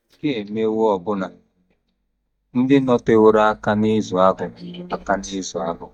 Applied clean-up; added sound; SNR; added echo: neural mask model DeepFilterNet 3.